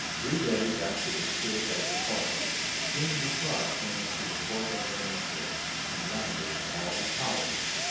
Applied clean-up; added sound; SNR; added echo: none; Fire; -4 dB; reverberation time 0.9 s.